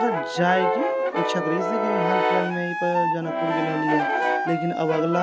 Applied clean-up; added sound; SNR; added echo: none; Wind instrument, woodwind instrument + Brass instrument; -2 dB; none.